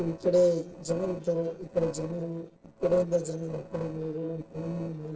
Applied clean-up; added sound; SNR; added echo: neural separator model SepFormer DNS4.